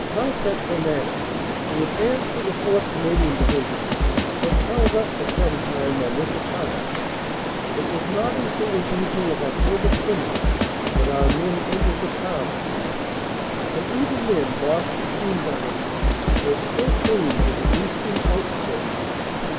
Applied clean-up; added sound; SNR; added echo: none; Drum kit + Stream; -4 dB; none.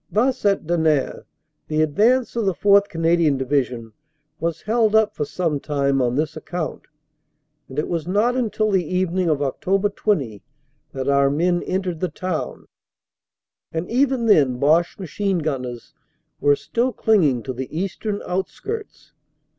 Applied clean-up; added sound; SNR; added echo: none; none; none; none.